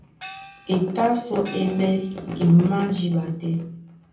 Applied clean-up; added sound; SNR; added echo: none; Gong; 19 dB; reverberation time 0.6 s.